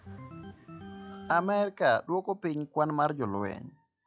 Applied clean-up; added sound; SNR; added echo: classical method log-MMSE.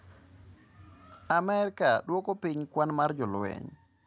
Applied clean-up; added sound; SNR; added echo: none; none; none; none.